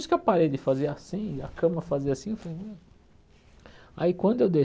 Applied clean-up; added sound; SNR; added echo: none; none; none; none.